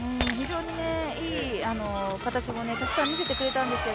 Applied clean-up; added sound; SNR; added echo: none; Shatter; 11 dB; none.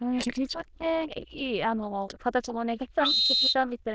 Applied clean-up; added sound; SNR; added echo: neural diffusion model UNIVERSE++.